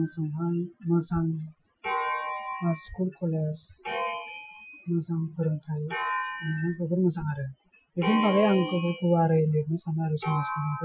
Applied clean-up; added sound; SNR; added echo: classical method Wiener filter.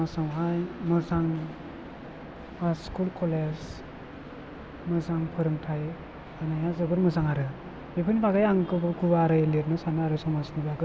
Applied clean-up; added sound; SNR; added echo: none; none; none; none.